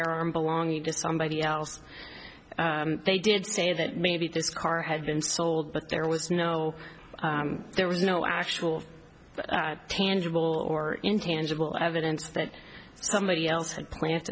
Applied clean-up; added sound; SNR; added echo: none; none; none; none.